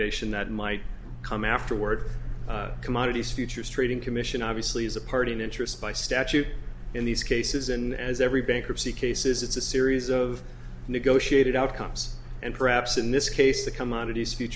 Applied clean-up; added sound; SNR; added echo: none; none; none; none.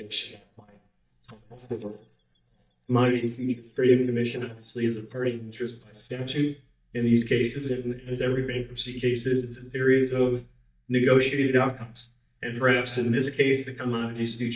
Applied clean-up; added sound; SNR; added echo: neural mask model DeepFilterNet 3.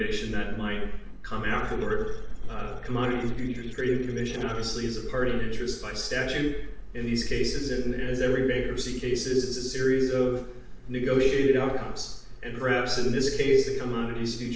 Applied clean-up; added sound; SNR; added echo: neural separator model SepFormer DNS4.